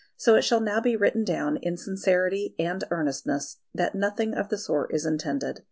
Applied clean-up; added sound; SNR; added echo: none; none; none; none.